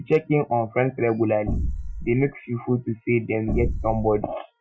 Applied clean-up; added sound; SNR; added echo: classical method Wiener filter.